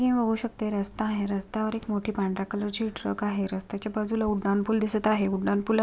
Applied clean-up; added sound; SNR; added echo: none; none; none; none.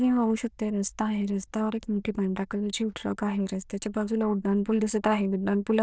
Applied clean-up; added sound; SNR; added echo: neural diffusion model UNIVERSE++.